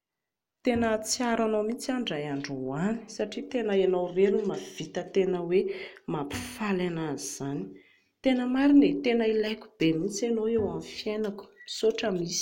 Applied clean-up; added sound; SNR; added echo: none; Bowed string instrument; 17 dB; none.